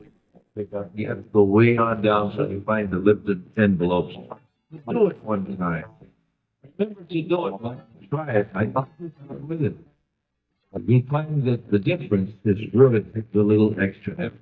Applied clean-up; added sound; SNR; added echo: neural mask model DeepFilterNet 3.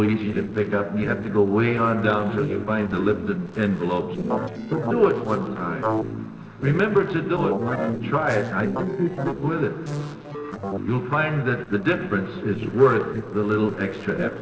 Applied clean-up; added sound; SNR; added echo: neural separator model SepFormer DNS4.